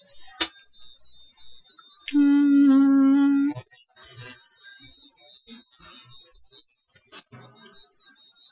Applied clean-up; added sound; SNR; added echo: classical method Wiener filter.